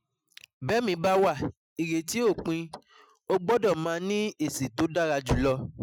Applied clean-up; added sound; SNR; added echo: classical method Wiener filter.